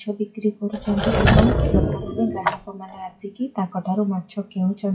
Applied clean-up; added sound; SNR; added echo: classical method WPE with log-MMSE.